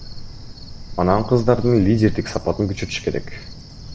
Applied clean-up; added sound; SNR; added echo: none; Cricket; 11 dB; none.